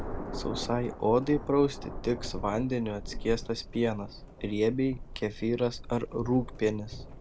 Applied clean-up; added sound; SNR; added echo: none; Thunder; 10 dB; none.